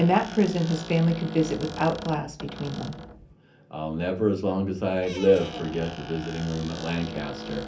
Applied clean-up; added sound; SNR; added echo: none; Squeak; 13 dB; reverberation time 0.3 s.